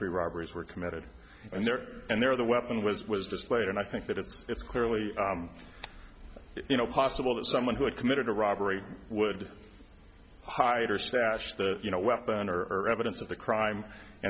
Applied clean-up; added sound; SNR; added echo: none; none; none; none.